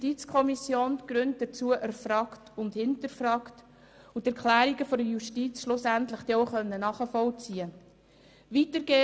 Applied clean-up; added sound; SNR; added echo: none; none; none; none.